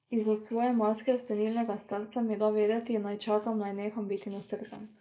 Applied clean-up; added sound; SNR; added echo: neural mask model Resemble Enhance denoiser.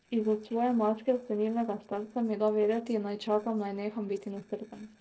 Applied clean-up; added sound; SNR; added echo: neural separator model SepFormer DNS4.